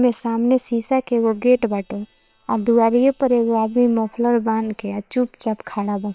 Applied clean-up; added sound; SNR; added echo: neural separator model SepFormer WHAM!.